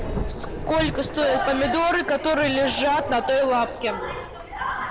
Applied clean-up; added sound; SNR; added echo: none; Rain / Thunderstorm; 11 dB; none.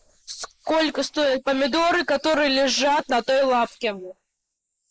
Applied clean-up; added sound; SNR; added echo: neural mask model Resemble Enhance denoiser.